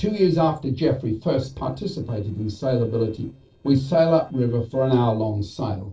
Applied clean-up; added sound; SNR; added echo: neural separator model SepFormer DNS4.